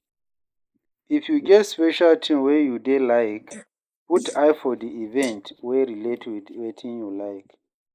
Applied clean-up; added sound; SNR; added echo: neural mask model Resemble Enhance denoiser.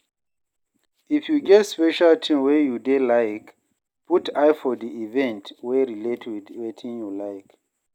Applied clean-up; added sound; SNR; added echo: none; none; none; none.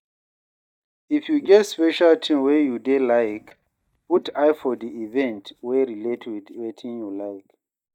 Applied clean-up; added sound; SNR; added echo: neural mask model DeepFilterNet 3.